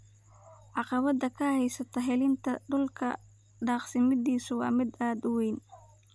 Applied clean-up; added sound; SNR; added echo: none; none; none; none.